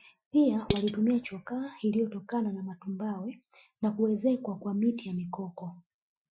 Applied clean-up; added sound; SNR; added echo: classical method Wiener filter.